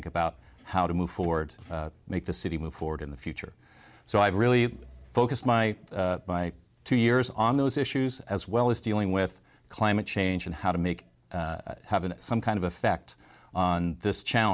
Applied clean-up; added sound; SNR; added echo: none; none; none; none.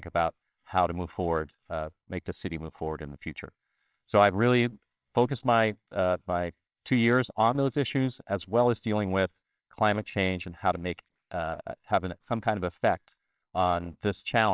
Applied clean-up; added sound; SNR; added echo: neural separator model SepFormer WHAMR!.